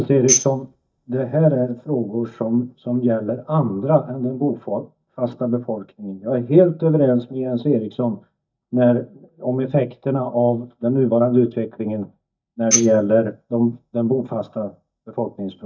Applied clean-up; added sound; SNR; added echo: neural mask model DeepFilterNet 3.